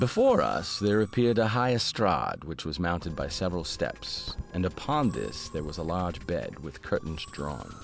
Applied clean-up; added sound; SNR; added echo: none; Musical instrument; 17 dB; none.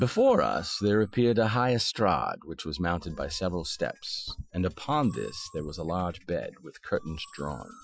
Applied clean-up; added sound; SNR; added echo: classical method Wiener filter.